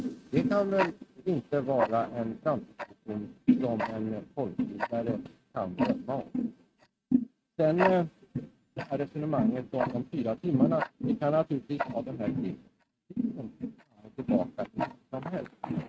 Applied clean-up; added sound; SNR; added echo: neural mask model RNNoise.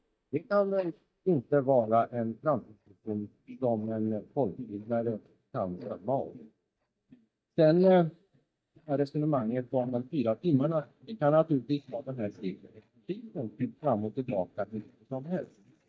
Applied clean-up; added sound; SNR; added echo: neural mask model DeepFilterNet 3.